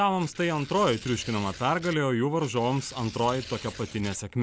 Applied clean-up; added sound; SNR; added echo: none; Tearing; 17 dB; none.